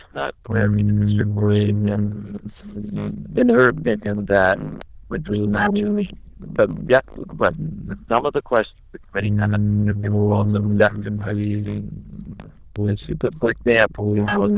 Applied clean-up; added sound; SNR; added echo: neural diffusion model UNIVERSE++.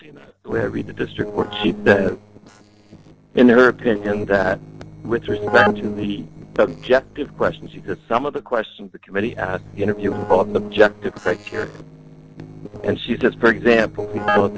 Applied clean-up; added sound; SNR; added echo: neural separator model SepFormer DNS4.